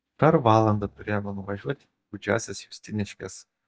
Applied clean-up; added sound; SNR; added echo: neural mask model DeepFilterNet 3.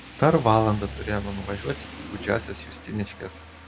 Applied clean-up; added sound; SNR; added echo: none; Rain; 13 dB; reverberation time 0.8 s.